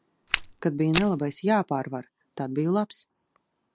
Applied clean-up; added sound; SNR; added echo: none; Walk, footsteps; 3 dB; none.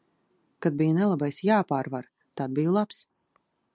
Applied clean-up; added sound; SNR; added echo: none; none; none; none.